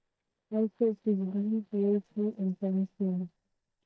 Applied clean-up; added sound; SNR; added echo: neural mask model DeepFilterNet 3.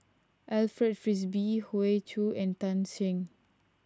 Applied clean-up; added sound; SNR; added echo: none; none; none; none.